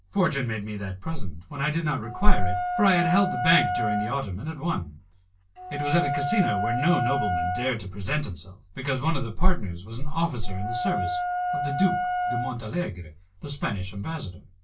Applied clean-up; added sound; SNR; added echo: none; Wind instrument, woodwind instrument; 6 dB; reverberation time 0.2 s.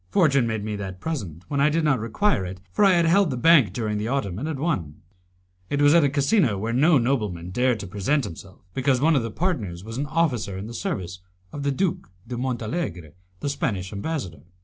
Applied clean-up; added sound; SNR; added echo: none; none; none; none.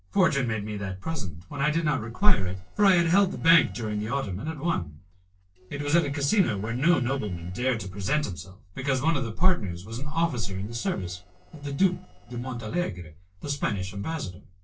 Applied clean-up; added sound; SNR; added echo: neural separator model SepFormer DNS4.